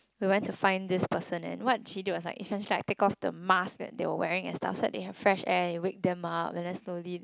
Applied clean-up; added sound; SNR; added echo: none; none; none; none.